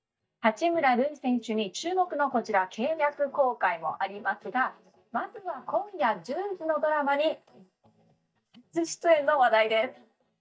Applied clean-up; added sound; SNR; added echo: neural mask model DeepFilterNet 3.